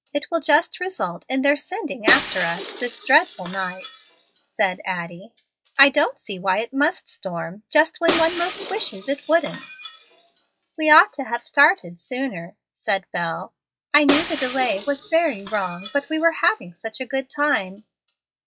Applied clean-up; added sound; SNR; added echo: classical method log-MMSE.